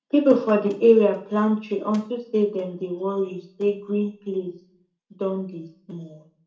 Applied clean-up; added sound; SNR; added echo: none; none; none; reverberation time 0.4 s.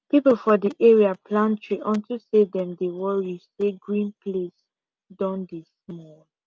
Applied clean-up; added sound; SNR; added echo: none; none; none; none.